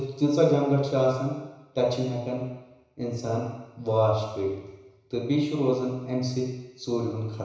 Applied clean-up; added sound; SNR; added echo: none; none; none; reverberation time 1.0 s.